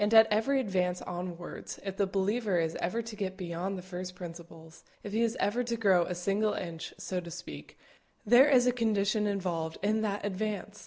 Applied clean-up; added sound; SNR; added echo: none; none; none; none.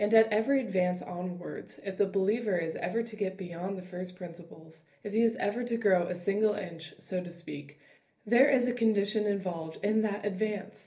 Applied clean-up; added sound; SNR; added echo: none; none; none; reverberation time 0.3 s.